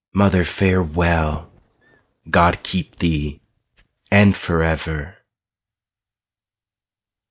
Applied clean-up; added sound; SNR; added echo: neural mask model DeepFilterNet 3.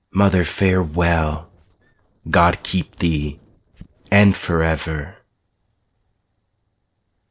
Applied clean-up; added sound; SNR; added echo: neural separator model SepFormer DNS4.